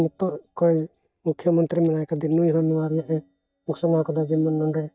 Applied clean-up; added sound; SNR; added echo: neural mask model DeepFilterNet 3.